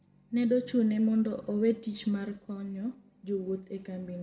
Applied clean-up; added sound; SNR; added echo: none; none; none; reverberation time 0.6 s.